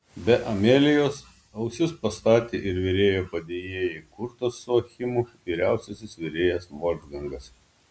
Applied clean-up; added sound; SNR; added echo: none; none; none; none.